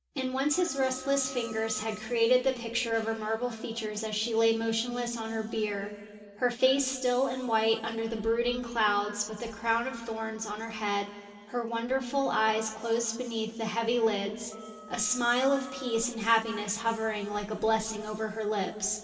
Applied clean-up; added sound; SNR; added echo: none; Wind instrument, woodwind instrument; 19 dB; reverberation time 2.5 s.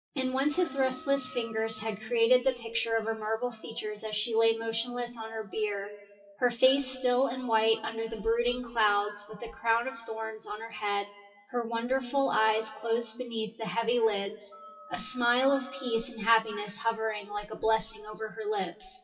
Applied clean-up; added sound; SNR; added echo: classical method WPE with log-MMSE.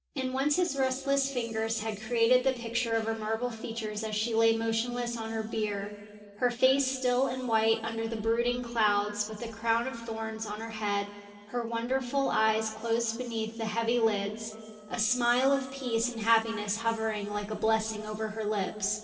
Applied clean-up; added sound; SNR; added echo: neural separator model SepFormer DNS4.